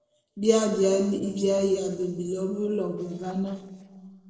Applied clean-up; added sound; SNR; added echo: neural separator model SepFormer DNS4.